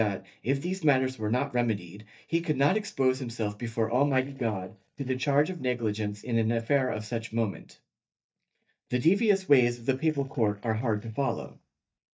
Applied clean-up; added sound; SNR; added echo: neural mask model DeepFilterNet 3.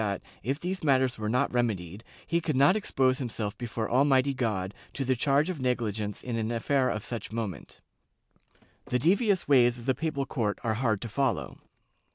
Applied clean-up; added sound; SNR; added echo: none; none; none; none.